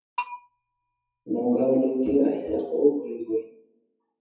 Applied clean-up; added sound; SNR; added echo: classical method WPE with log-MMSE.